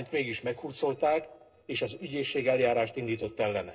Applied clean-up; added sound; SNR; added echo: neural separator model SepFormer DNS4.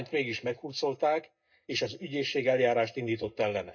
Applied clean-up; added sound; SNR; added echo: neural mask model DeepFilterNet 3.